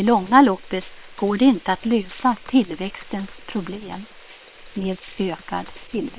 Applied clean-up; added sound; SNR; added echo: neural separator model SepFormer WHAM!.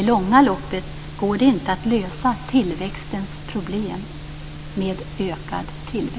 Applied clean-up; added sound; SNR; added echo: none; none; none; none.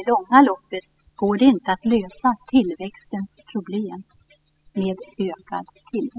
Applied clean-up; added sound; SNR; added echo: classical method spectral subtraction.